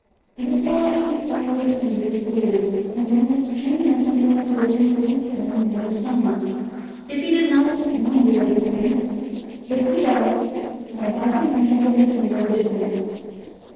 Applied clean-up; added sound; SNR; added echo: neural separator model SepFormer DNS4.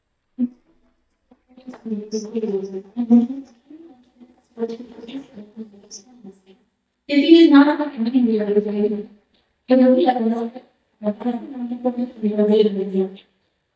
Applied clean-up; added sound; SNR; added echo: neural mask model DeepFilterNet 3.